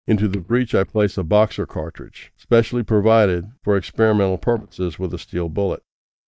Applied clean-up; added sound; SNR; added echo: neural mask model DeepFilterNet 3.